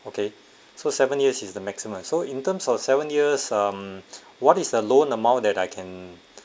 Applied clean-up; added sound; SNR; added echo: none; none; none; none.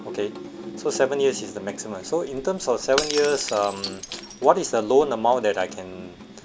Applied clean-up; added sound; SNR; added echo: none; Sink (filling or washing) / Water tap, faucet + Shatter / Crushing; 12 dB; none.